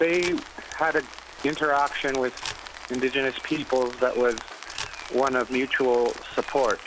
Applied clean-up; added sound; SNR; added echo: none; Rain + Camera; 13 dB; none.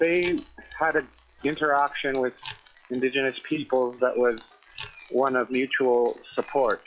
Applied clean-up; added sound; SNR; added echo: classical method log-MMSE.